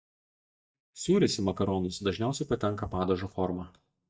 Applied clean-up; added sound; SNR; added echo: neural mask model DeepFilterNet 3.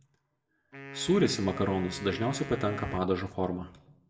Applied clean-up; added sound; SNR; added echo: none; Wind instrument, woodwind instrument; 13 dB; reverberation time 0.4 s.